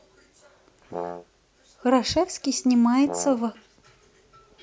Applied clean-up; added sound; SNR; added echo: none; Brass instrument; 10 dB; none.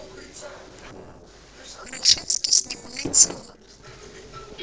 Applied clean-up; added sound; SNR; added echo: neural separator model SepFormer DNS4.